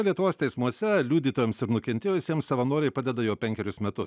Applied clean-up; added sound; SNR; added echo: none; none; none; none.